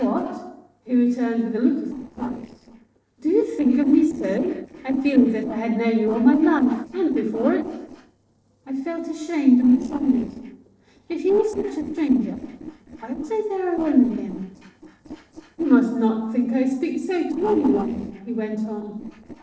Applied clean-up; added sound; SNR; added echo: neural separator model SepFormer DNS4.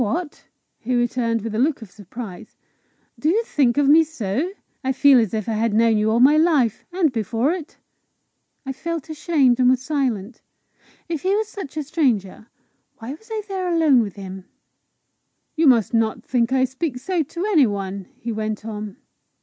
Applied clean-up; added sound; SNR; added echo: none; none; none; none.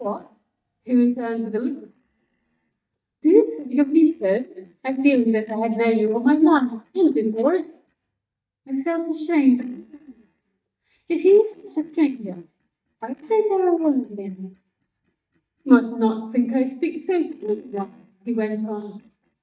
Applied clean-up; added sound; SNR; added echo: neural mask model DeepFilterNet 3.